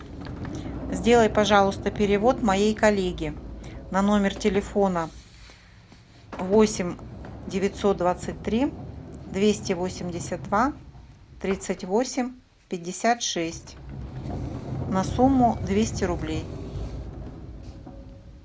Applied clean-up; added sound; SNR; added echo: none; Sliding door; 10 dB; none.